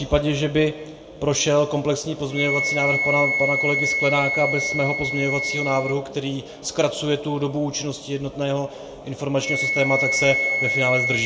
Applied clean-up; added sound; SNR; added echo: none; Wind instrument, woodwind instrument; 3 dB; reverberation time 0.9 s.